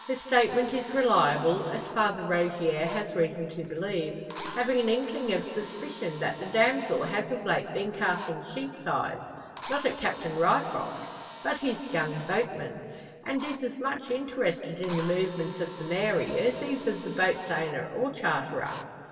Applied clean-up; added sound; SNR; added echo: none; Drill; 16 dB; reverberation time 2.4 s.